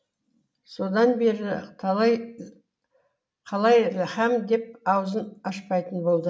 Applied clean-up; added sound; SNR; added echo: none; none; none; none.